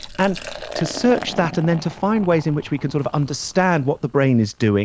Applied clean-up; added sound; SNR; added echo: none; Liquid; 15 dB; none.